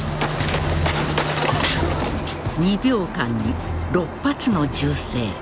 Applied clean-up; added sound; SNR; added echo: none; Thunder / Rain + Aircraft; 10 dB; none.